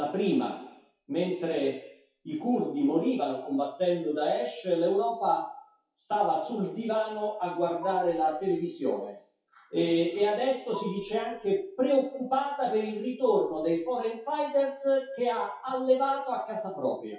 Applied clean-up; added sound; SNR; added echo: classical method WPE with log-MMSE.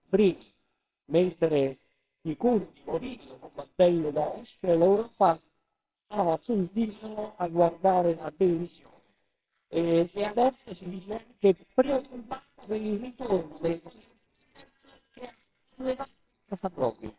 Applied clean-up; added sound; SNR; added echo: neural separator model SepFormer WHAMR!.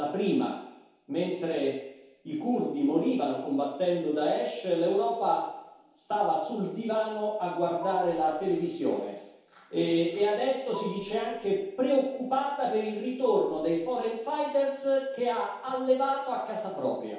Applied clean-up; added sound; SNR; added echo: none; Marimba, xylophone; 18 dB; reverberation time 0.8 s.